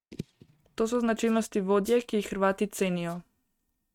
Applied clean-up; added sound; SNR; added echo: neural mask model RNNoise.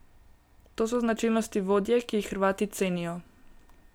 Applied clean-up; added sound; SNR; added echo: none; none; none; none.